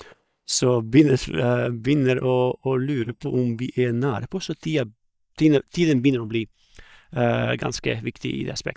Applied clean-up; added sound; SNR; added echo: neural mask model DeepFilterNet 3.